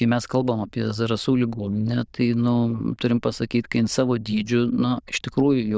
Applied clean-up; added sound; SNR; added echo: neural diffusion model UNIVERSE++.